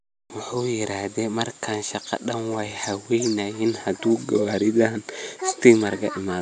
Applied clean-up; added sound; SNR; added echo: none; none; none; none.